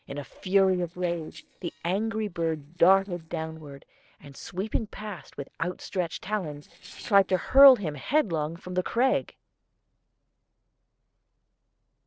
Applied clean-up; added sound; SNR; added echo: neural separator model SepFormer DNS4.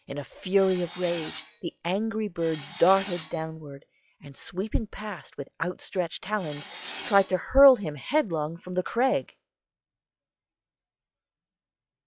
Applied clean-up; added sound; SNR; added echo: classical method log-MMSE.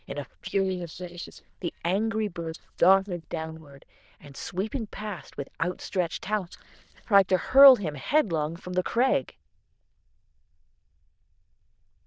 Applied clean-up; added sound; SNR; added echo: neural diffusion model UNIVERSE++.